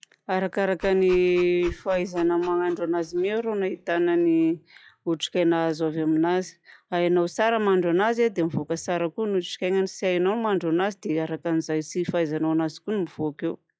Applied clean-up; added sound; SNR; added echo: classical method log-MMSE.